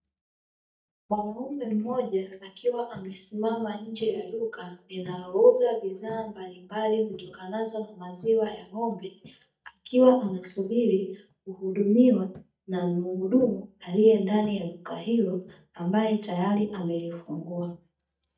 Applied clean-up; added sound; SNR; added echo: neural mask model DeepFilterNet 3.